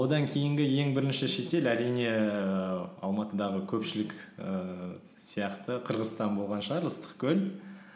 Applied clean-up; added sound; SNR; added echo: none; none; none; none.